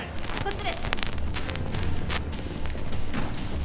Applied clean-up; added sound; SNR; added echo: none; Crackle; -5 dB; none.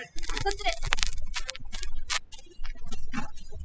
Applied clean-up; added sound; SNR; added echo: classical method spectral subtraction.